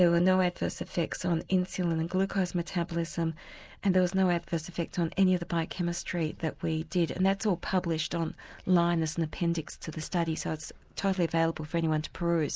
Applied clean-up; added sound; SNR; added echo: neural mask model Resemble Enhance denoiser.